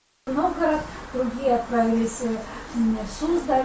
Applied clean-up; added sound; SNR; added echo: none; none; none; none.